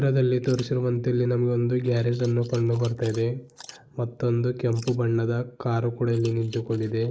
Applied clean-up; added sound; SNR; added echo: neural mask model Resemble Enhance denoiser.